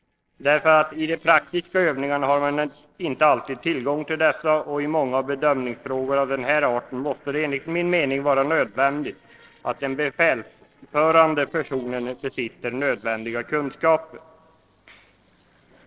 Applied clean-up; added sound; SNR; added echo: neural separator model SepFormer DNS4.